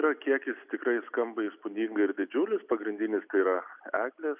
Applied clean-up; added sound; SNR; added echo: none; none; none; none.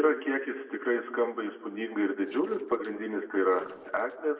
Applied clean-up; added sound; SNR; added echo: neural separator model SepFormer DNS4.